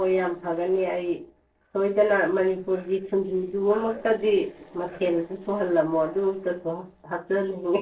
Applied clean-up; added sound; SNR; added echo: neural separator model SepFormer DNS4.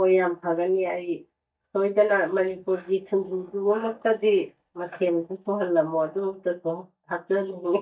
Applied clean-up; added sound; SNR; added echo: neural mask model DeepFilterNet 3.